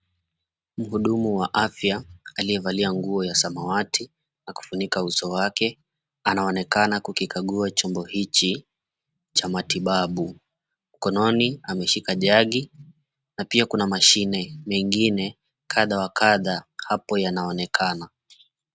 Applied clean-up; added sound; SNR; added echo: none; none; none; none.